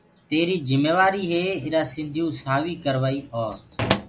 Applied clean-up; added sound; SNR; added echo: none; Drawer open or close; 10 dB; none.